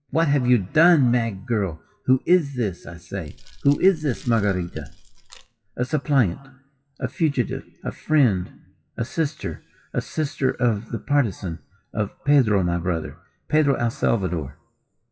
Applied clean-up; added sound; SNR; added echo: classical method WPE with log-MMSE.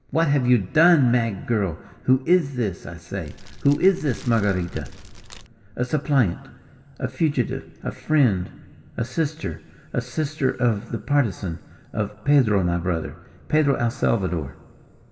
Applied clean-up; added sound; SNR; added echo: none; Fire; 16 dB; reverberation time 2.0 s.